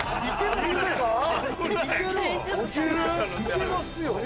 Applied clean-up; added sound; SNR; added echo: none; none; none; none.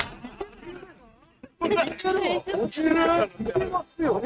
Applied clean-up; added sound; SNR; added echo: neural mask model RNNoise.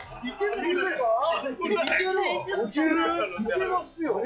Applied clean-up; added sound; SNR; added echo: classical method log-MMSE.